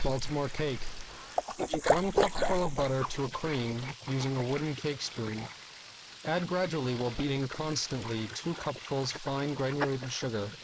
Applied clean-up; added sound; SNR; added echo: neural mask model Resemble Enhance denoiser.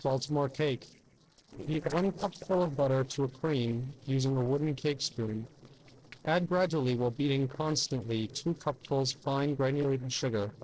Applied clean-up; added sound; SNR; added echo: neural separator model SepFormer DNS4.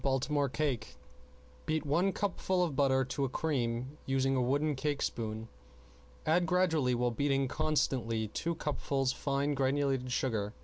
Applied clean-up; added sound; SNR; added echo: none; none; none; none.